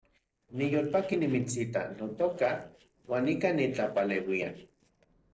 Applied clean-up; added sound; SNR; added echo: neural separator model SepFormer DNS4.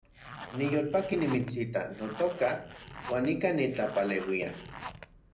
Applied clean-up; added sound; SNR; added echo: none; Zipper (clothing); 14 dB; reverberation time 0.5 s.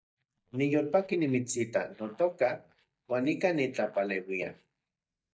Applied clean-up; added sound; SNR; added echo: neural mask model DeepFilterNet 3.